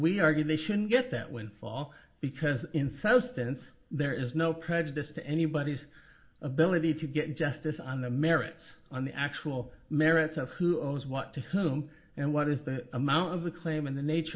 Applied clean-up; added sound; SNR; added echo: none; none; none; reverberation time 0.4 s.